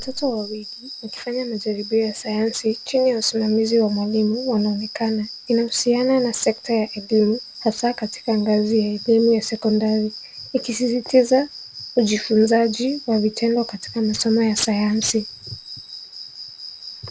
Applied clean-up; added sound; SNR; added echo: none; Cricket; 16 dB; none.